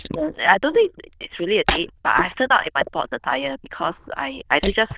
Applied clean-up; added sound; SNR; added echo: neural diffusion model UNIVERSE++.